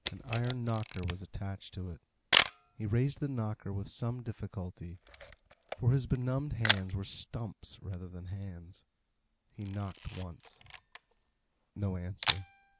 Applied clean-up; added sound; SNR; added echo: none; Camera; 0 dB; none.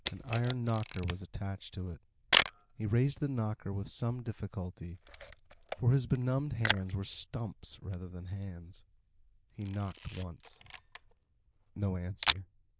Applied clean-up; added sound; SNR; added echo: neural diffusion model UNIVERSE++.